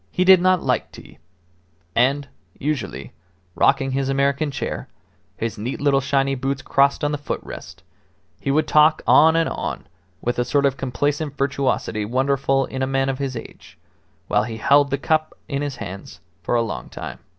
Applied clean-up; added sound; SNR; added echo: none; none; none; none.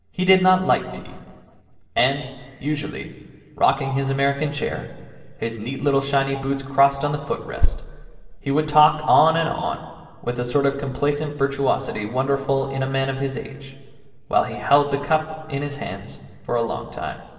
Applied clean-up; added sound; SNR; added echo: neural separator model SepFormer DNS4.